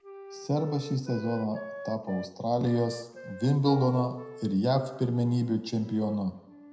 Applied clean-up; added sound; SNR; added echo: none; Wind instrument, woodwind instrument; 16 dB; reverberation time 0.8 s.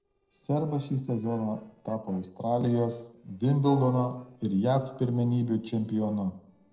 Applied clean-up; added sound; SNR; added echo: neural separator model SepFormer DNS4.